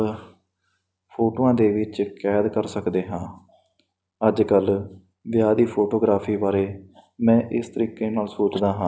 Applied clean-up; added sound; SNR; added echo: none; none; none; none.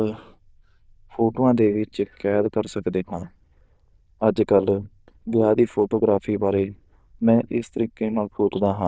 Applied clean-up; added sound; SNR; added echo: neural diffusion model UNIVERSE++.